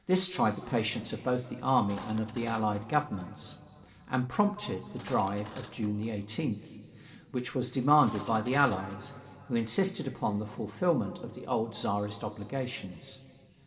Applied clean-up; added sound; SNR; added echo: none; Cutlery, silverware; 17 dB; reverberation time 2.3 s.